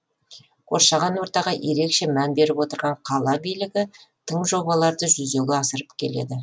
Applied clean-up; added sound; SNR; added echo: none; none; none; none.